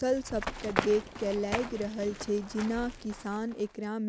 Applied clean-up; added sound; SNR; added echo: none; Fireworks + Run; 7 dB; none.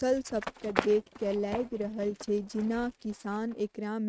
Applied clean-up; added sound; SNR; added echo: neural mask model RNNoise.